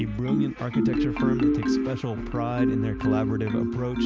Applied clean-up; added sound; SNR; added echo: none; Marimba, xylophone; -3 dB; none.